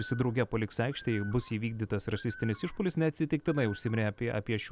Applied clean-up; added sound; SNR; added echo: none; Bird; 20 dB; none.